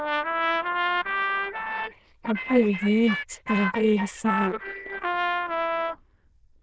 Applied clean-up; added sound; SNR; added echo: neural diffusion model UNIVERSE++.